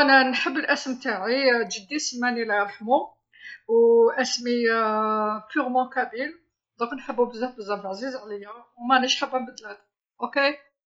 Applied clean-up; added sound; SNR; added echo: neural mask model Resemble Enhance denoiser.